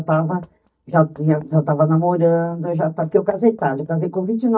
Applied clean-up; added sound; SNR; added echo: neural mask model DeepFilterNet 3.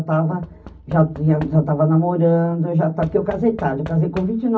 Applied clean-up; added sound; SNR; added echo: none; Knock / Wood; 20 dB; reverberation time 0.4 s.